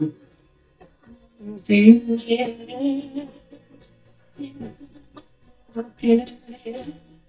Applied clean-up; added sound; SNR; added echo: neural mask model DeepFilterNet 3.